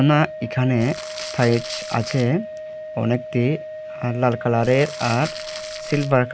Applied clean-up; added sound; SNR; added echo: none; Organ + Crumpling, crinkling; 11 dB; none.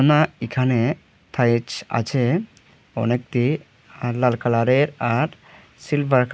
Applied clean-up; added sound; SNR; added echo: none; none; none; none.